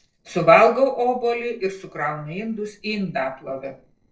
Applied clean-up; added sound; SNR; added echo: neural separator model SepFormer DNS4.